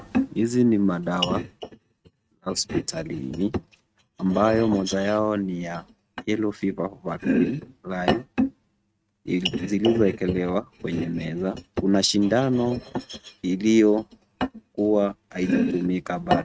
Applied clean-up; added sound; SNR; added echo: neural mask model RNNoise.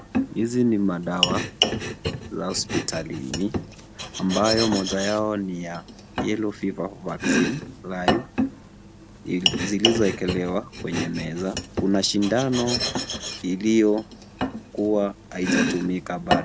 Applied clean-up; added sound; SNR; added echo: none; Domestic sounds, home sounds; 3 dB; none.